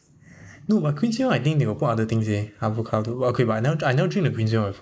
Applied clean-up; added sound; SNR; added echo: neural mask model Resemble Enhance denoiser.